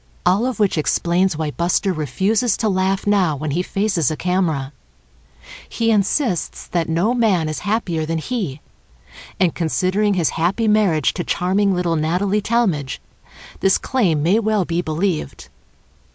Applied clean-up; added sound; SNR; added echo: none; none; none; none.